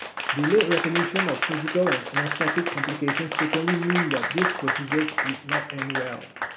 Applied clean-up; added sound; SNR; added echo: none; Applause / Crowd; 1 dB; none.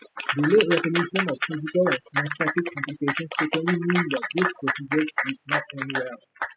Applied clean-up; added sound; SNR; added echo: classical method spectral subtraction.